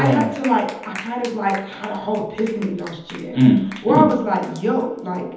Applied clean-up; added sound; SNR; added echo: none; Clapping; 20 dB; reverberation time 1.3 s.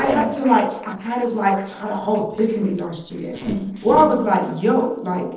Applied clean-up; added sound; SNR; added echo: neural separator model SepFormer DNS4.